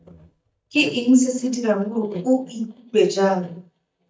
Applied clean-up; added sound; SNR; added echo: neural mask model DeepFilterNet 3.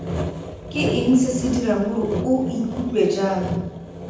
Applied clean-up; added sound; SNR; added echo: none; Sawing; 6 dB; reverberation time 0.9 s.